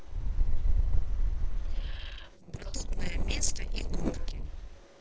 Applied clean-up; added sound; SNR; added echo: neural separator model SepFormer DNS4.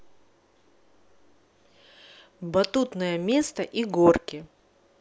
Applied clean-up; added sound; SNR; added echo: none; none; none; none.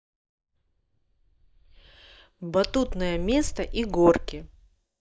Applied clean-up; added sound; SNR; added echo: neural mask model DeepFilterNet 3.